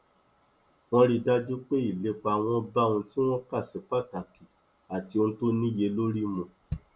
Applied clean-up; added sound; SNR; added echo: none; none; none; none.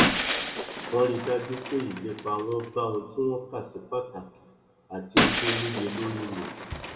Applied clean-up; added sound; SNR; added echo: none; Shatter; 0 dB; reverberation time 1.3 s.